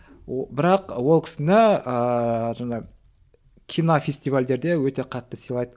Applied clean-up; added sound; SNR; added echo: none; none; none; none.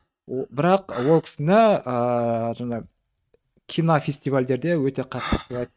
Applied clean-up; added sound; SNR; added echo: neural mask model RNNoise.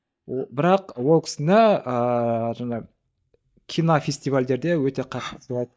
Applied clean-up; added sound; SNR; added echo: neural mask model DeepFilterNet 3.